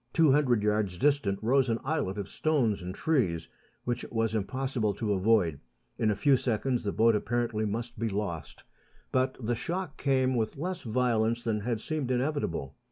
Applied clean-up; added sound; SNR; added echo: none; none; none; none.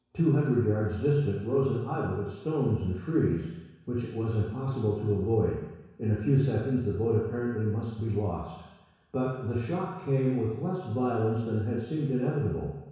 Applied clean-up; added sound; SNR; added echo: none; none; none; reverberation time 1.1 s.